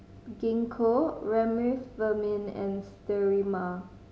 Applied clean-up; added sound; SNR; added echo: none; none; none; none.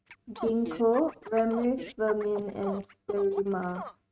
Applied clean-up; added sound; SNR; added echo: neural mask model RNNoise.